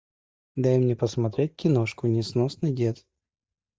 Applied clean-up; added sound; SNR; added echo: neural mask model DeepFilterNet 3.